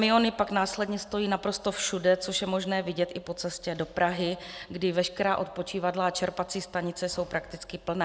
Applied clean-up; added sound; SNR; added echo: none; none; none; none.